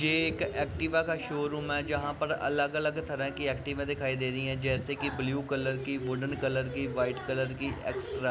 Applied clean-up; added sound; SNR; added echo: none; none; none; none.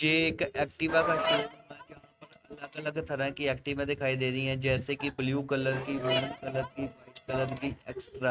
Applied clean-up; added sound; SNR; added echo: neural mask model RNNoise.